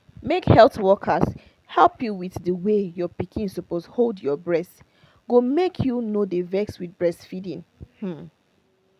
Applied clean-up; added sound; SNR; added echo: none; none; none; none.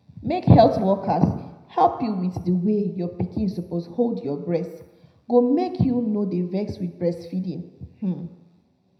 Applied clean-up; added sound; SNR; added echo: none; none; none; reverberation time 0.7 s.